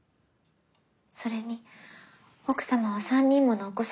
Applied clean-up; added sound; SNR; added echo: none; none; none; none.